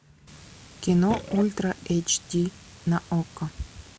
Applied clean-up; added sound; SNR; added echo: none; Burping, eructation; 15 dB; none.